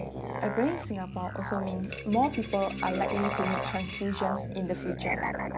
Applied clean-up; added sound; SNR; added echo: none; Musical instrument + Coin (dropping); 3 dB; none.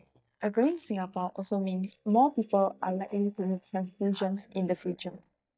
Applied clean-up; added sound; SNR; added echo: neural mask model DeepFilterNet 3.